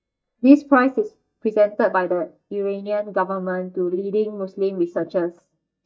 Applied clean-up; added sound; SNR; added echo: neural mask model DeepFilterNet 3.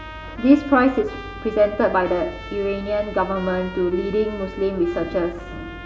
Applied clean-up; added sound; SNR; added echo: none; Trumpet; 17 dB; reverberation time 1.8 s.